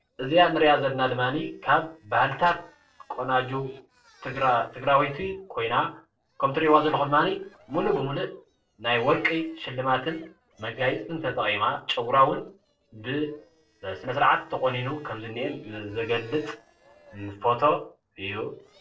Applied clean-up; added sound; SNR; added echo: neural separator model SepFormer DNS4.